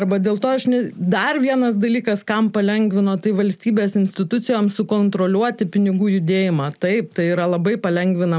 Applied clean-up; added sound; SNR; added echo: none; none; none; none.